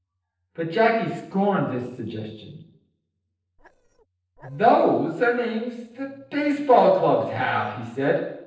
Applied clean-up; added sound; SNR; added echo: neural separator model SepFormer DNS4.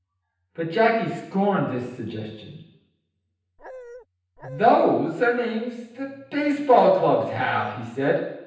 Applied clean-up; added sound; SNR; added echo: none; Dog; 17 dB; reverberation time 0.9 s.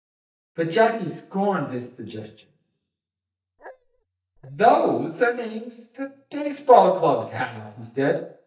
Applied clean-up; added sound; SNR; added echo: neural mask model DeepFilterNet 3.